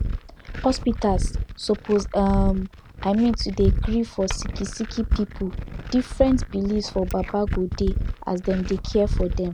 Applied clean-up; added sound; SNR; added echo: none; Glass; 3 dB; none.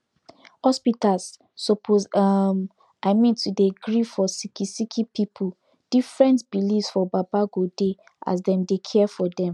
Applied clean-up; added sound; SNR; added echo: none; none; none; none.